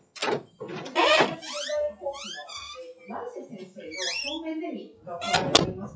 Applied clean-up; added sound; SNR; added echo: classical method WPE with log-MMSE.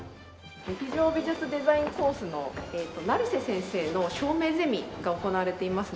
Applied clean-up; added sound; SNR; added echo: none; none; none; none.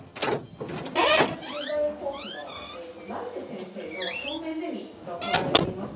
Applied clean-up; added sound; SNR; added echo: none; Squeak / Slam; -5 dB; reverberation time 0.7 s.